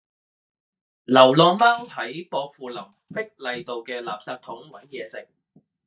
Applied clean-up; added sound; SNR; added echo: neural mask model DeepFilterNet 3.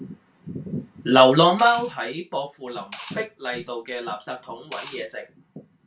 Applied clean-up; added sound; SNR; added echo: none; Liquid; 18 dB; reverberation time 0.2 s.